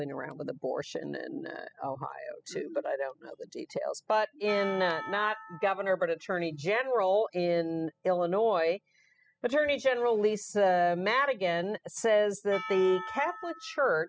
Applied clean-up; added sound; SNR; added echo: classical method spectral subtraction.